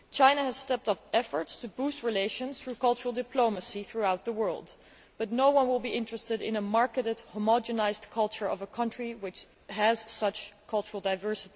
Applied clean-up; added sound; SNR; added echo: none; none; none; none.